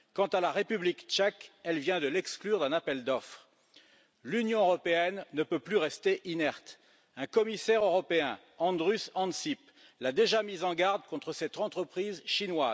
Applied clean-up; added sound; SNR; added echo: none; none; none; none.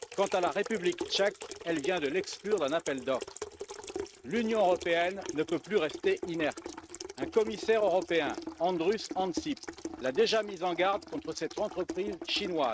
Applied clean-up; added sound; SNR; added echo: neural mask model RNNoise.